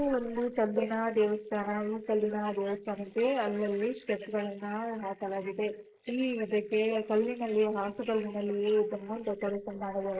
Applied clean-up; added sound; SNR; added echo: neural mask model Resemble Enhance denoiser.